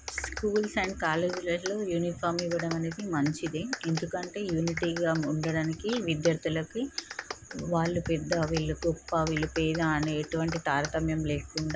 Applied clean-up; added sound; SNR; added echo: none; Clapping; 13 dB; none.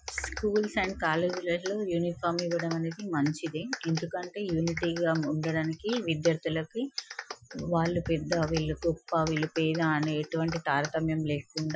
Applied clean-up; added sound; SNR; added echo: classical method Wiener filter.